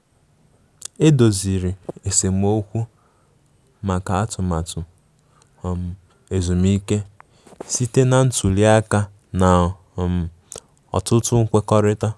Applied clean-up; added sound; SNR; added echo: none; none; none; none.